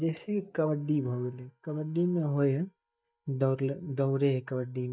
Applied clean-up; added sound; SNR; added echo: neural mask model DeepFilterNet 3.